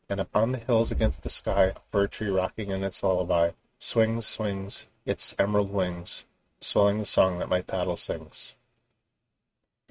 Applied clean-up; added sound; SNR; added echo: neural mask model RNNoise.